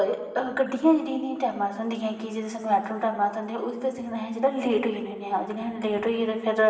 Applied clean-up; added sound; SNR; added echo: none; none; none; reverberation time 1.2 s.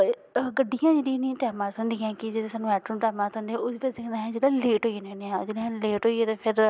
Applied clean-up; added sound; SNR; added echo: none; none; none; none.